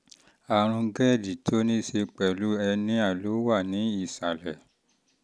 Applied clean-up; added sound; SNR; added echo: none; none; none; none.